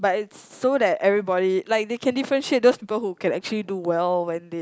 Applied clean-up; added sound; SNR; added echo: none; none; none; none.